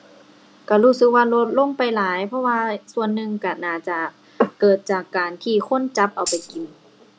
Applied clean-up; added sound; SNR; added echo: none; Tambourine; 9 dB; none.